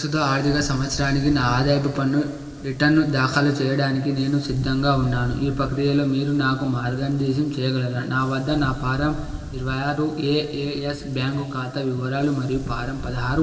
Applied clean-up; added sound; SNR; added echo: none; Wind; 13 dB; reverberation time 2.6 s.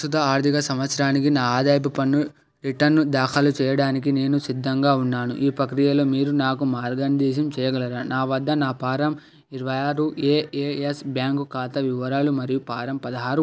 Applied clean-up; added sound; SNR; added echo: none; none; none; none.